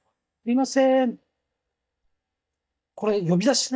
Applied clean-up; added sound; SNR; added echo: neural mask model DeepFilterNet 3.